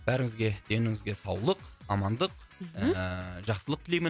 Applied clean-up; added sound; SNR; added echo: none; none; none; none.